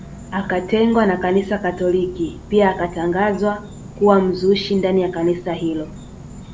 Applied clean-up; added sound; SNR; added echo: none; Insect; 16 dB; none.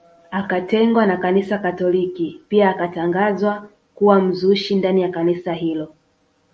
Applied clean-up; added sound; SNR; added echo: none; none; none; none.